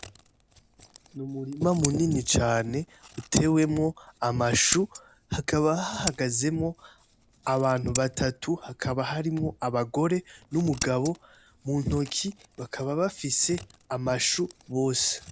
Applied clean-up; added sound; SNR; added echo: none; Scissors; 14 dB; none.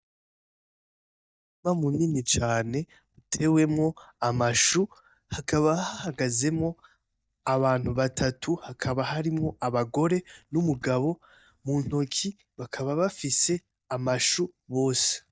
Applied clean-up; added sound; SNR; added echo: neural mask model DeepFilterNet 3.